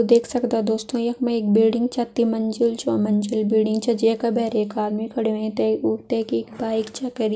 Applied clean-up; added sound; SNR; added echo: none; none; none; none.